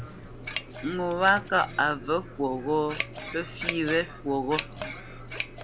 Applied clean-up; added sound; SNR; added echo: none; Scissors; 9 dB; none.